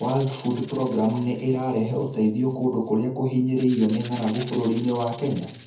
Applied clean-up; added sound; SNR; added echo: none; Rattle (instrument); 13 dB; reverberation time 0.7 s.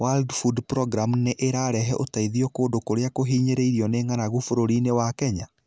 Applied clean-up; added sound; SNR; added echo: none; none; none; none.